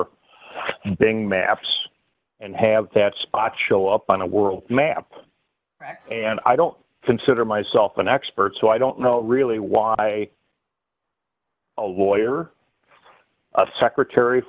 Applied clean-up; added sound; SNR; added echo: none; none; none; none.